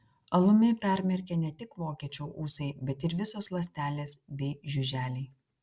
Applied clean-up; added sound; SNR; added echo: none; none; none; none.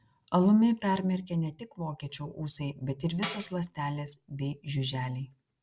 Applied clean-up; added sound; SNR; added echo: none; Tambourine; 13 dB; none.